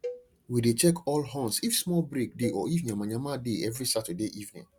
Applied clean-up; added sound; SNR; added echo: none; Cowbell; 15 dB; none.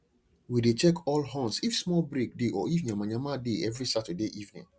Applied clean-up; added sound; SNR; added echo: none; none; none; none.